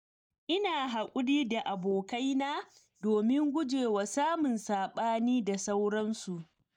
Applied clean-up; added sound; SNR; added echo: neural mask model DeepFilterNet 3.